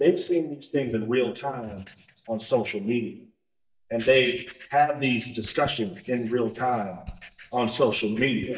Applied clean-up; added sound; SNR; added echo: neural mask model DeepFilterNet 3.